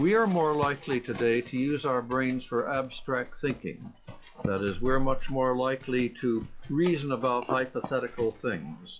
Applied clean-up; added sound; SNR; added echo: classical method log-MMSE.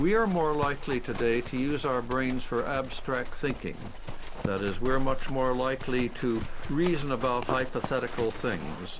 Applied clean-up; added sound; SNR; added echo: none; Livestock, farm animals, working animals; 4 dB; none.